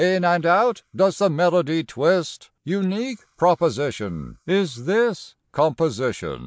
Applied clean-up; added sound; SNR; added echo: neural mask model Resemble Enhance denoiser.